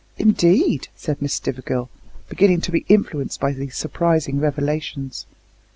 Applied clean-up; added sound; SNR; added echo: none; none; none; none.